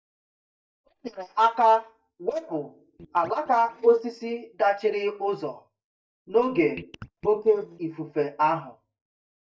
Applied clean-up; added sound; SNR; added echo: neural mask model DeepFilterNet 3.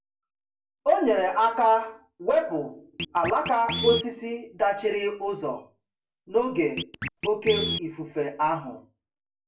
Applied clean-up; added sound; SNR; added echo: none; Scratching (performance technique); 9 dB; reverberation time 0.2 s.